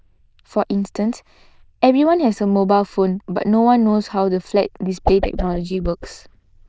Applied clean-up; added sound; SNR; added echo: neural diffusion model UNIVERSE++.